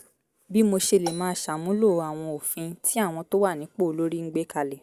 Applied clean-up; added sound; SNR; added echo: none; Marimba, xylophone; 18 dB; none.